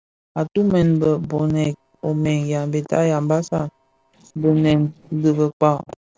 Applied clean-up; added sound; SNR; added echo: neural separator model SepFormer DNS4.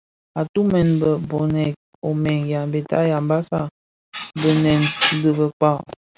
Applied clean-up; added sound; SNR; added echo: none; none; none; none.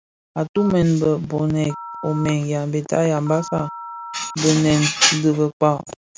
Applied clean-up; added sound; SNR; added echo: none; Telephone; 16 dB; none.